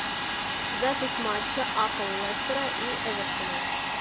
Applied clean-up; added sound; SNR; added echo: none; Domestic sounds, home sounds; -3 dB; none.